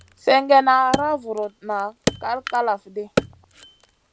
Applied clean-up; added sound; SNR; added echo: none; Wood; 9 dB; none.